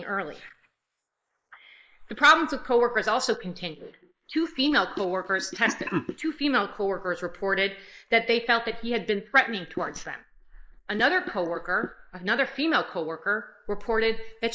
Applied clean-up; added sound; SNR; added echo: neural mask model Resemble Enhance denoiser.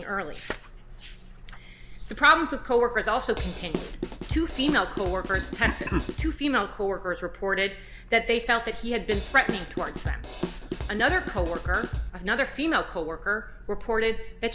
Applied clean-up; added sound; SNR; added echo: none; Drum kit; 5 dB; none.